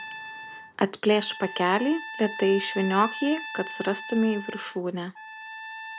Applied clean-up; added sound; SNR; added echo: none; Trumpet; 11 dB; none.